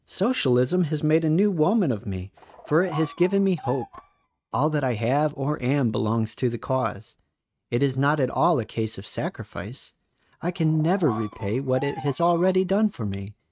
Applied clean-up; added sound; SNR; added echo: neural mask model RNNoise.